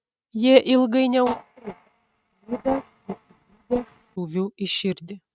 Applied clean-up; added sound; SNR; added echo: neural mask model RNNoise.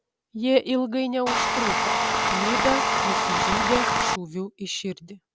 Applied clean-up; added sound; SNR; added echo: none; Tools; -5 dB; none.